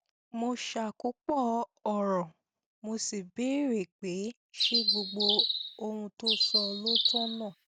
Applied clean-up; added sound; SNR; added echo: none; Bird; -4 dB; none.